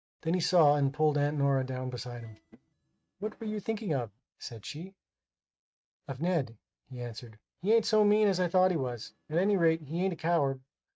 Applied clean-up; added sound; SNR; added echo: neural mask model RNNoise.